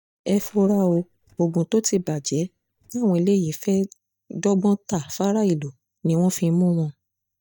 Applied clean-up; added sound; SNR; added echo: neural mask model DeepFilterNet 3.